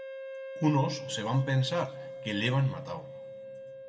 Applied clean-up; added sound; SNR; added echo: none; Wind instrument, woodwind instrument; 11 dB; reverberation time 1.2 s.